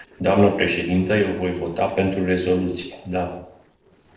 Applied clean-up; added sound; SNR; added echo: neural separator model SepFormer DNS4.